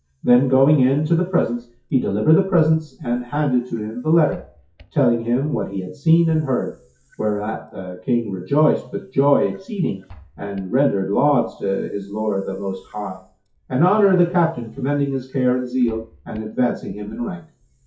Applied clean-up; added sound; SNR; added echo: classical method WPE with log-MMSE.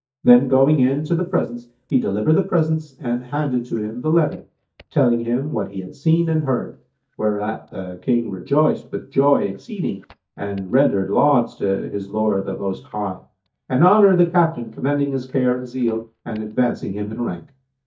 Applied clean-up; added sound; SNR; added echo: neural mask model DeepFilterNet 3.